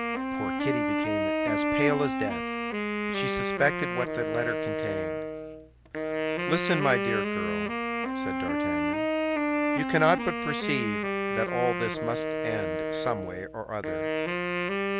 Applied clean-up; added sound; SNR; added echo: none; Wind instrument, woodwind instrument; -2 dB; none.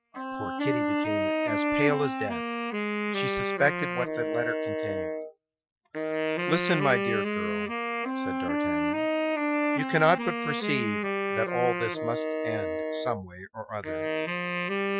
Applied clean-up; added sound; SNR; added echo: classical method Wiener filter.